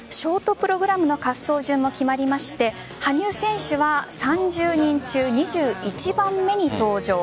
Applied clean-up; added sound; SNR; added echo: none; none; none; none.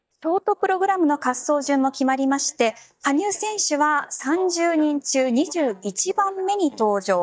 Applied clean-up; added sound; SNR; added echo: neural mask model DeepFilterNet 3.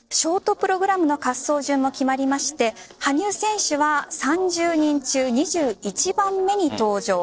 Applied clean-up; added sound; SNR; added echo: neural separator model SepFormer DNS4.